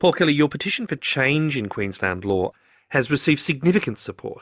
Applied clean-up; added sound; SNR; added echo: neural mask model Resemble Enhance denoiser.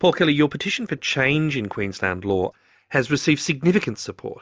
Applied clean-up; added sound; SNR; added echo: none; none; none; none.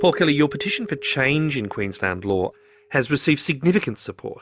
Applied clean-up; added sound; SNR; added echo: none; Keyboard (musical); 16 dB; none.